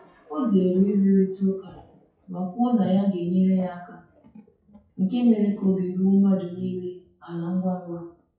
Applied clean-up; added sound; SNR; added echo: classical method WPE with log-MMSE.